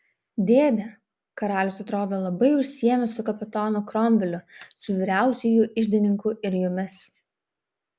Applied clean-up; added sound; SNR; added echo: none; none; none; none.